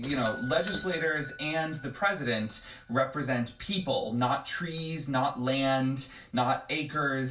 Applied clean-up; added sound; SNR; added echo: none; Doorbell; 17 dB; reverberation time 0.2 s.